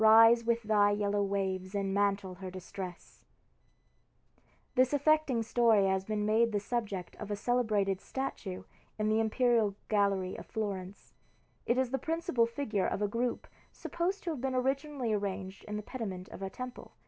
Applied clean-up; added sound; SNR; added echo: none; none; none; none.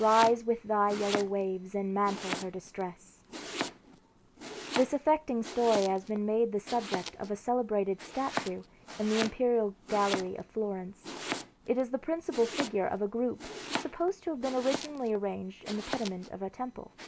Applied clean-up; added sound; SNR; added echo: none; Domestic sounds, home sounds; 10 dB; none.